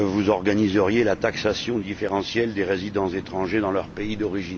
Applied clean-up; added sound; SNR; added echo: none; Waves, surf; 17 dB; none.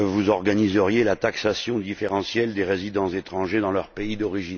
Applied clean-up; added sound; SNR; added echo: none; none; none; none.